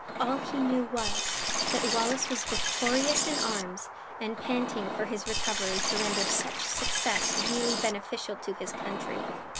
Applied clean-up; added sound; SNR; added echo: none; Liquid; 0 dB; none.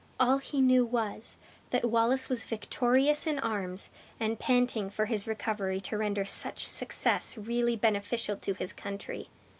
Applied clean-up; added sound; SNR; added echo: none; none; none; none.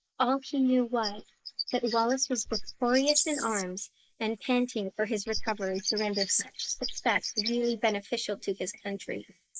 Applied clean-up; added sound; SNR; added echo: neural mask model Resemble Enhance denoiser.